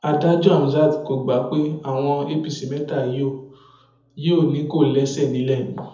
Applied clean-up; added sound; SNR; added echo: none; none; none; reverberation time 0.7 s.